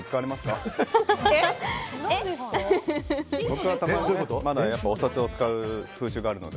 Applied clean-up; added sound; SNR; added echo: none; none; none; none.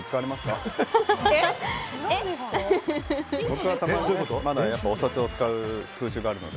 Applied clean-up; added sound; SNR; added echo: none; Tambourine + Applause / Cheering; 17 dB; none.